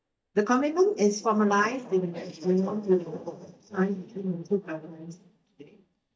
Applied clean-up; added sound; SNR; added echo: neural mask model DeepFilterNet 3.